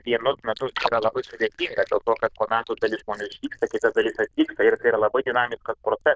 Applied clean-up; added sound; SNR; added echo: neural diffusion model UNIVERSE++.